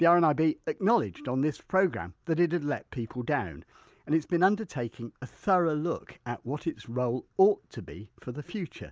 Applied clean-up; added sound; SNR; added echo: none; none; none; none.